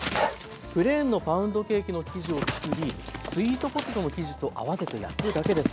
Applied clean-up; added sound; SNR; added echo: none; Dog; 5 dB; none.